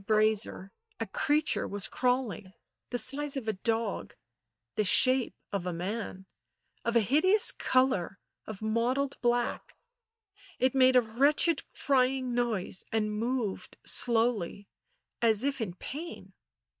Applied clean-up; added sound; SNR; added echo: neural mask model DeepFilterNet 3.